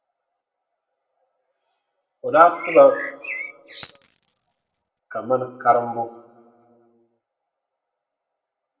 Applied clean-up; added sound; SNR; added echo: none; Bird; 10 dB; reverberation time 1.2 s.